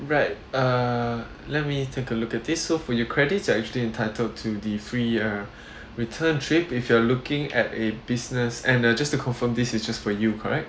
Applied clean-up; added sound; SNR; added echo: none; none; none; none.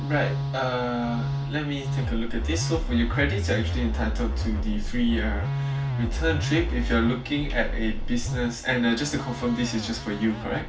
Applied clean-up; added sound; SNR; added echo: none; Musical instrument; 1 dB; reverberation time 0.2 s.